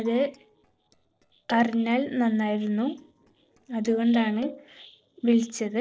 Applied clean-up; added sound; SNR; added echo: neural separator model SepFormer DNS4.